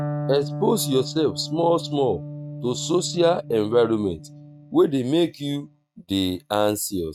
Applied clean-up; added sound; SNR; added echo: neural mask model RNNoise.